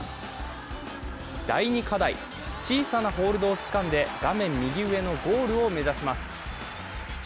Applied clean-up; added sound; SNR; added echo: none; none; none; none.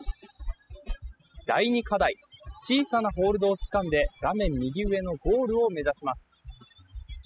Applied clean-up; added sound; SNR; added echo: classical method spectral subtraction.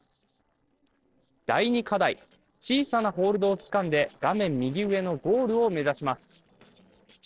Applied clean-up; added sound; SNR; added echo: neural separator model SepFormer DNS4.